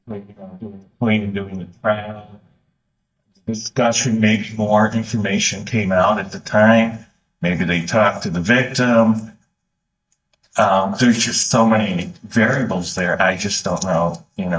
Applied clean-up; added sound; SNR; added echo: neural mask model DeepFilterNet 3.